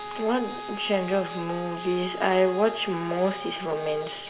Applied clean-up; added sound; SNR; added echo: none; Wind instrument, woodwind instrument; 11 dB; reverberation time 1.2 s.